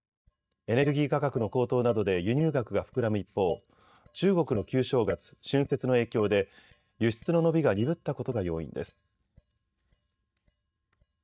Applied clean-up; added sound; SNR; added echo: neural mask model DeepFilterNet 3.